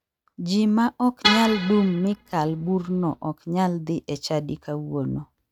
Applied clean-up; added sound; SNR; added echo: neural mask model RNNoise.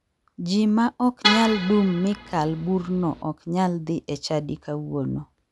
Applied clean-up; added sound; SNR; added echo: none; Vehicle horn, car horn, honking; 5 dB; none.